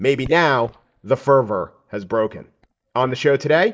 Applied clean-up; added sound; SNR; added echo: neural mask model DeepFilterNet 3.